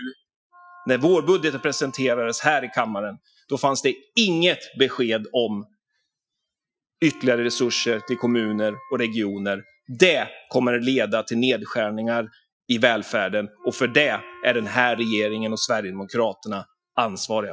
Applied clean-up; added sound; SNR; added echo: classical method Wiener filter.